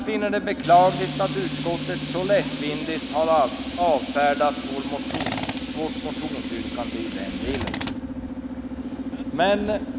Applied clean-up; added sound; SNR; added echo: none; Tools; 3 dB; none.